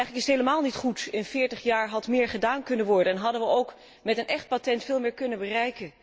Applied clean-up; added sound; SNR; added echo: none; none; none; none.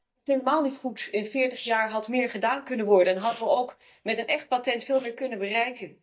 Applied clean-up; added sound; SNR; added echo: neural mask model DeepFilterNet 3.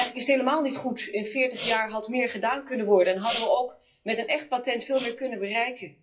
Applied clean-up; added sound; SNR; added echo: classical method WPE with log-MMSE.